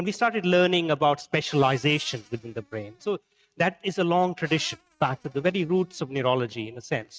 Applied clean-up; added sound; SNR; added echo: neural mask model RNNoise.